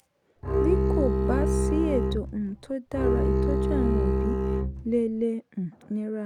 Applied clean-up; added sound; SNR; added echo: none; Bowed string instrument; -5 dB; none.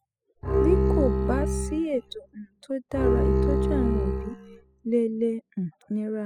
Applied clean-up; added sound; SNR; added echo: classical method spectral subtraction.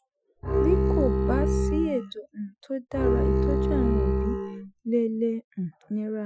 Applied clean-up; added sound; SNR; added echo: classical method Wiener filter.